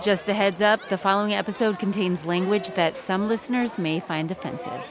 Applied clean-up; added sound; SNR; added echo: none; Crowd; 14 dB; none.